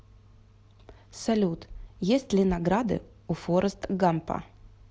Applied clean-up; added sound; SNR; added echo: none; none; none; none.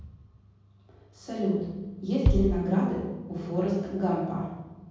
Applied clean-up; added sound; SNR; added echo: none; Bass drum; 1 dB; reverberation time 1.3 s.